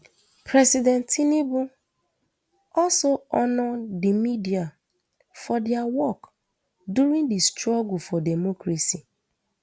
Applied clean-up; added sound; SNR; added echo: none; none; none; none.